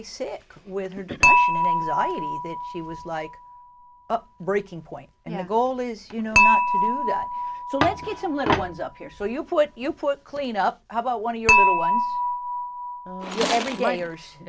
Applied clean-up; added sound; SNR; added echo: none; Tools + Dishes, pots, and pans / Chink, clink; -2 dB; none.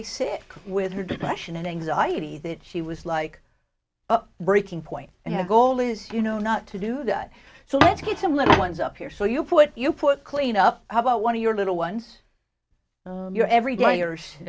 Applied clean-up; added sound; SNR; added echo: none; none; none; none.